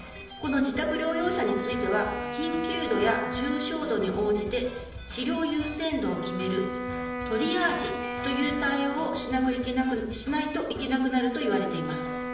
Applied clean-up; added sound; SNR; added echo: none; Wind instrument, woodwind instrument; 7 dB; reverberation time 0.8 s.